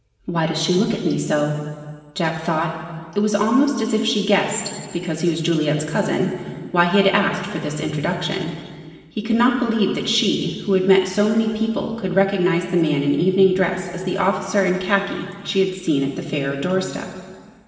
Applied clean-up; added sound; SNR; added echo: none; none; none; reverberation time 1.6 s.